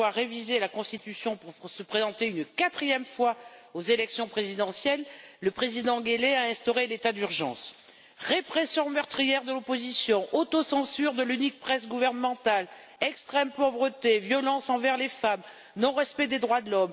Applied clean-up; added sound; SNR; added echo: none; none; none; none.